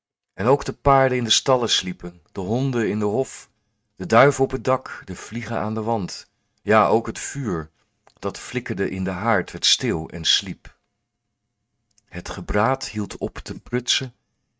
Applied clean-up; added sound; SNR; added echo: neural mask model RNNoise.